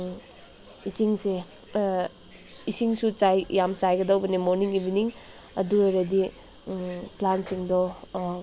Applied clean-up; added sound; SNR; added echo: none; none; none; none.